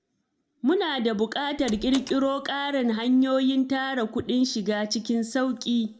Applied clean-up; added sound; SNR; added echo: none; Door; 16 dB; reverberation time 0.7 s.